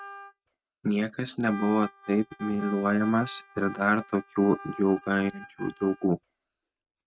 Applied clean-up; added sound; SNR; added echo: neural mask model RNNoise.